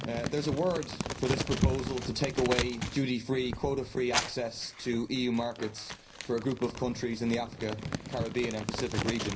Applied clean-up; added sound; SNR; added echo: none; Crumpling, crinkling; 6 dB; reverberation time 0.4 s.